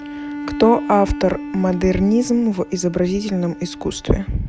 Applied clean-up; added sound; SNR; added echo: none; Bowed string instrument; 12 dB; none.